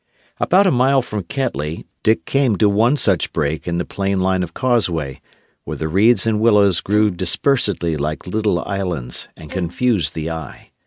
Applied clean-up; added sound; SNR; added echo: neural mask model RNNoise.